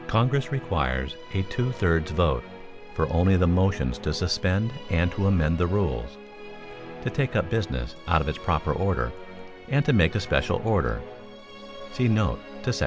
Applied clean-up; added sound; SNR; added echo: none; Musical instrument; 15 dB; none.